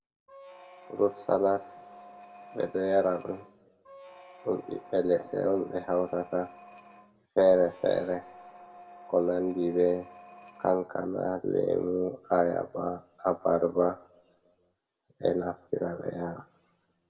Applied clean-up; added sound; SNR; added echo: none; Squeak; 20 dB; reverberation time 0.4 s.